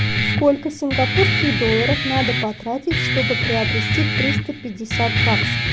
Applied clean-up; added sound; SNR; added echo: none; Guitar; -2 dB; none.